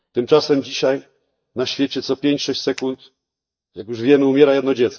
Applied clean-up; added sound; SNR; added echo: neural mask model DeepFilterNet 3.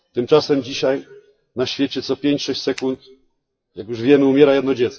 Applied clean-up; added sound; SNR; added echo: classical method WPE with log-MMSE.